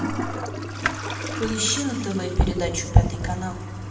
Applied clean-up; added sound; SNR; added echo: none; Toilet flush; 6 dB; reverberation time 1.7 s.